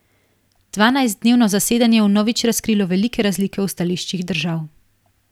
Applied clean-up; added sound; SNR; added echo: none; none; none; none.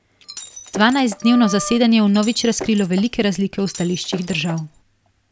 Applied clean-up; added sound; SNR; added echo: none; Wind instrument, woodwind instrument + Shatter; 14 dB; none.